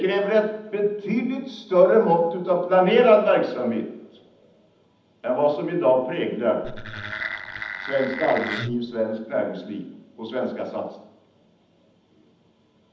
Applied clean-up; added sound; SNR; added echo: none; Wood; 8 dB; reverberation time 0.8 s.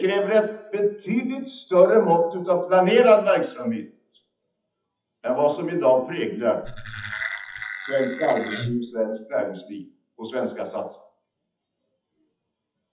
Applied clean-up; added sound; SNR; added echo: classical method WPE with log-MMSE.